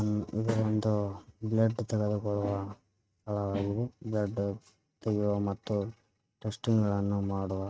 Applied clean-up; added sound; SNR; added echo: neural mask model RNNoise.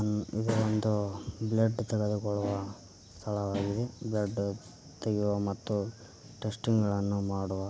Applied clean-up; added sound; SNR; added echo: none; none; none; none.